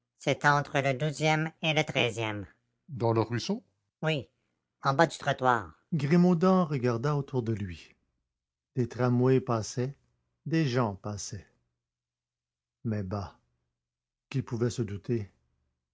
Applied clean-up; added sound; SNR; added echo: none; none; none; none.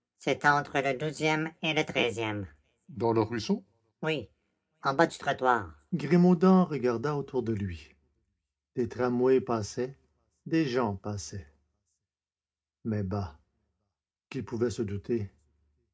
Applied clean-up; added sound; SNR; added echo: none; none; none; reverberation time 0.3 s.